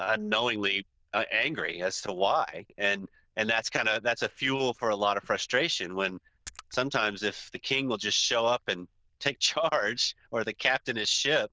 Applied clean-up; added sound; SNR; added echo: neural diffusion model UNIVERSE++.